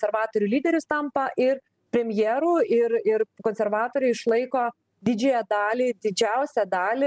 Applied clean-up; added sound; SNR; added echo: none; none; none; none.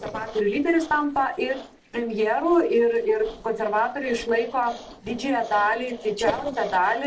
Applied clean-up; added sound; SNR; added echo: neural separator model SepFormer DNS4.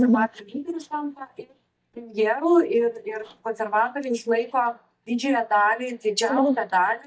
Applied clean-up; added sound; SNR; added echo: neural mask model DeepFilterNet 3.